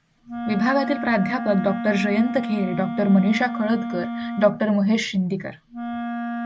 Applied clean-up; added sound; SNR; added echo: none; Wind instrument, woodwind instrument; 7 dB; none.